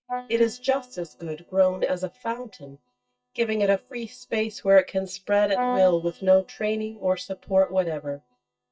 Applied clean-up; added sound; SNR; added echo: neural mask model DeepFilterNet 3.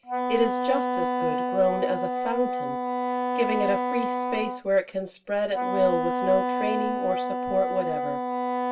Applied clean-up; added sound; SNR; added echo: none; Wind instrument, woodwind instrument; 0 dB; reverberation time 0.2 s.